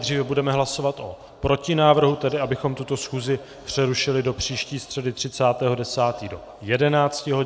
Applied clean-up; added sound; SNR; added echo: none; none; none; none.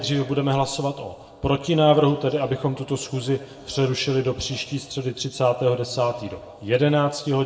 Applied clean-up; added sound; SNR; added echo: none; none; none; reverberation time 0.6 s.